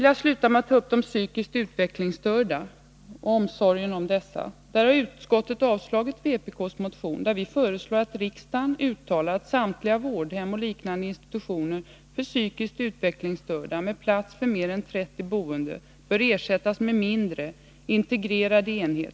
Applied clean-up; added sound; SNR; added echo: none; none; none; none.